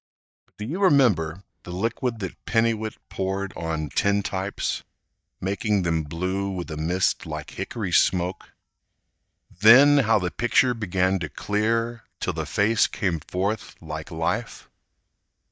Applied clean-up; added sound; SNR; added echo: neural mask model DeepFilterNet 3.